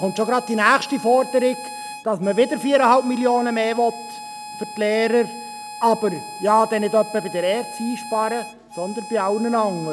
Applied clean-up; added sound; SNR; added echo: none; Harmonica; 13 dB; none.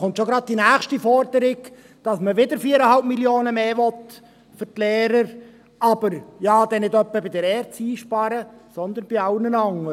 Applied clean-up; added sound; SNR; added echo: none; none; none; none.